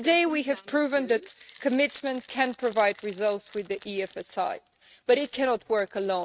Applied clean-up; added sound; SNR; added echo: neural mask model RNNoise.